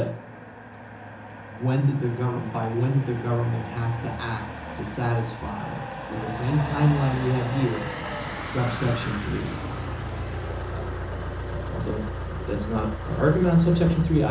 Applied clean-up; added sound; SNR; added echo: none; Motor vehicle (road); 7 dB; reverberation time 0.7 s.